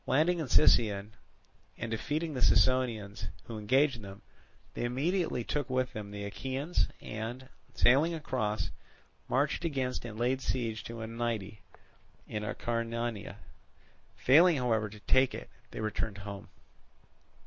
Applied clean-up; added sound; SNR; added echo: none; none; none; none.